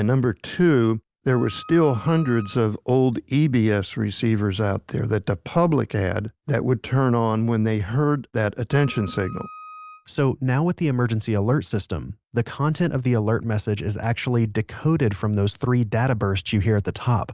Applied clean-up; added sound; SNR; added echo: none; Wind instrument, woodwind instrument; 20 dB; none.